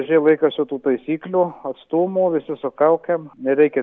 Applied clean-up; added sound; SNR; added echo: none; none; none; none.